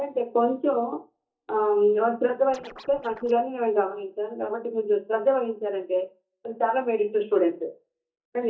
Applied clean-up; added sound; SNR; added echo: neural mask model DeepFilterNet 3.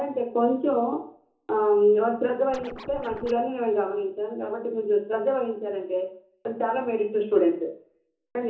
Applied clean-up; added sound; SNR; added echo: none; Scratching (performance technique); 15 dB; reverberation time 0.8 s.